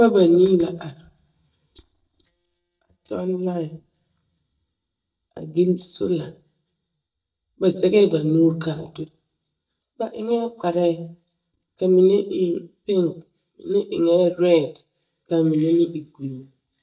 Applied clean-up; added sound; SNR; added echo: neural mask model DeepFilterNet 3.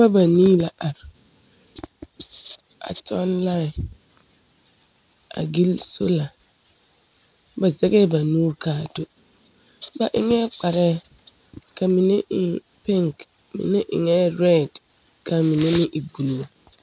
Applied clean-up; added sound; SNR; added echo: none; none; none; none.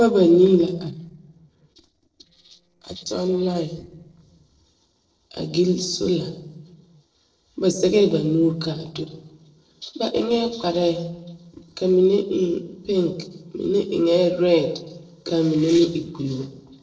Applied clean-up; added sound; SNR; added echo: neural separator model SepFormer DNS4.